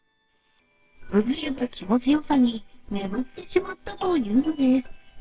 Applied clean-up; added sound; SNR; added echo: neural separator model SepFormer WHAMR!.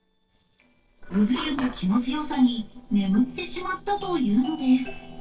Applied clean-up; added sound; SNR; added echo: neural separator model SepFormer DNS4.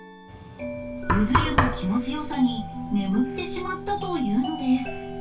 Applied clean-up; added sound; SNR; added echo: none; Knock; 1 dB; reverberation time 0.1 s.